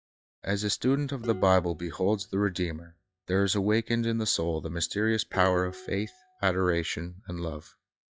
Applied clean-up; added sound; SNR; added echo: classical method log-MMSE.